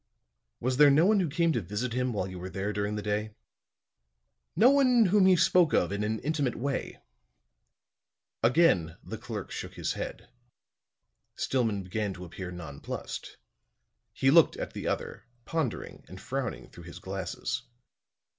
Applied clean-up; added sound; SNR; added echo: none; none; none; none.